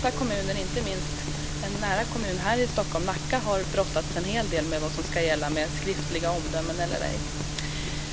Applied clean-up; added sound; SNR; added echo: none; Brass instrument + Bowed string instrument; 16 dB; none.